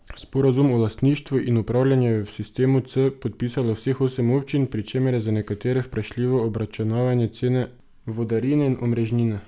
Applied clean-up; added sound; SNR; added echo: none; none; none; none.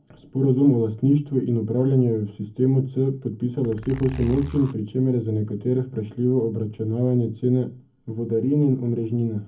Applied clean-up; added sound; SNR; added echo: none; Zipper (clothing); 12 dB; reverberation time 0.3 s.